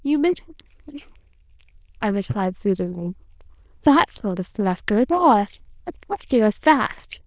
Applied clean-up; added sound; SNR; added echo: neural diffusion model UNIVERSE++.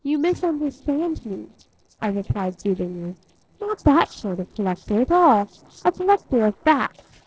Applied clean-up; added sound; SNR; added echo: neural separator model SepFormer DNS4.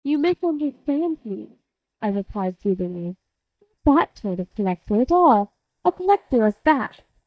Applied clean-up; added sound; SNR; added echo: neural mask model DeepFilterNet 3.